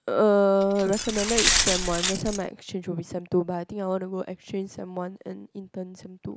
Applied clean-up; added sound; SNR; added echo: none; Glass; -1 dB; none.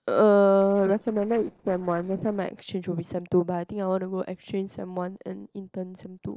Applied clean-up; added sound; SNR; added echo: neural separator model SepFormer DNS4.